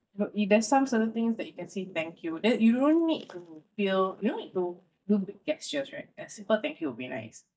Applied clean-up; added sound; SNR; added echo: neural mask model DeepFilterNet 3.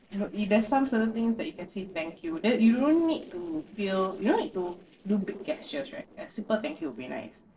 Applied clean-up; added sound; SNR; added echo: neural separator model SepFormer DNS4.